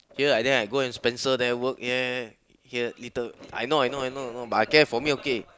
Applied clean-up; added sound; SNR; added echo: none; none; none; none.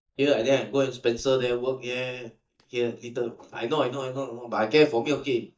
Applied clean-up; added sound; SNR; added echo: neural mask model DeepFilterNet 3.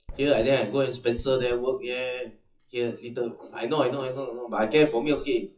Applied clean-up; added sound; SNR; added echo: classical method WPE with log-MMSE.